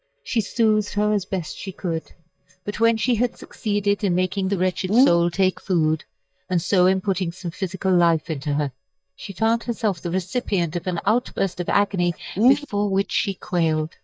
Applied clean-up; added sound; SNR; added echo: neural mask model DeepFilterNet 3.